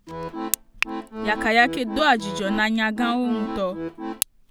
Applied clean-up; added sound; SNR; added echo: none; Accordion; 8 dB; none.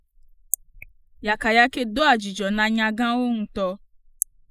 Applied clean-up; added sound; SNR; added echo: neural mask model Resemble Enhance denoiser.